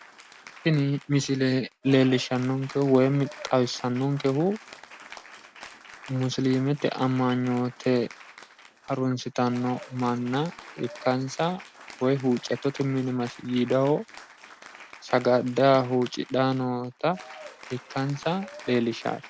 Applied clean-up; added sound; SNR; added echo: none; Applause / Cheering; 19 dB; none.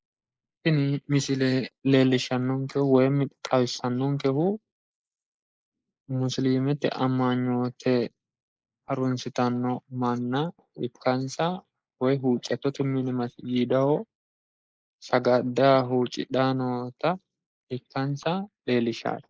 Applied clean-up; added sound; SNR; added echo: neural mask model Resemble Enhance denoiser.